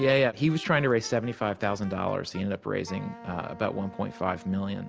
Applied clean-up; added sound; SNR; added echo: none; Wind instrument, woodwind instrument; 19 dB; none.